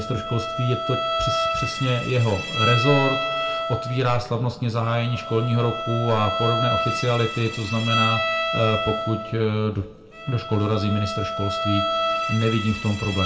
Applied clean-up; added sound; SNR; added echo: none; Bowed string instrument; 3 dB; reverberation time 0.2 s.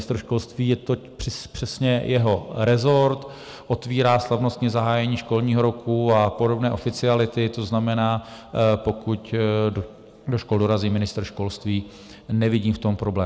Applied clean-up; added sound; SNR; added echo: none; none; none; none.